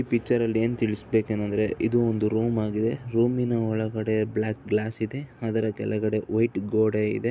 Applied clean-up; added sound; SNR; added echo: none; none; none; none.